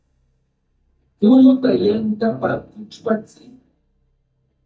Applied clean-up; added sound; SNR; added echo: neural mask model DeepFilterNet 3.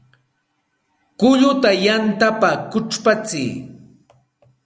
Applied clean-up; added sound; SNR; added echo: none; none; none; none.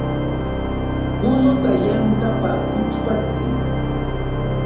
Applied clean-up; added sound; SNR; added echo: none; Organ; -2 dB; reverberation time 2.7 s.